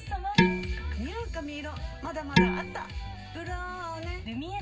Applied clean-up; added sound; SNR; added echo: none; Dishes, pots, and pans; -5 dB; reverberation time 0.4 s.